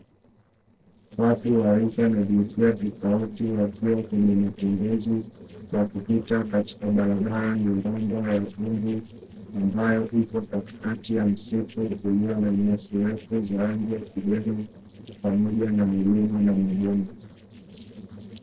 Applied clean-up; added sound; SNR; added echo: neural separator model SepFormer DNS4.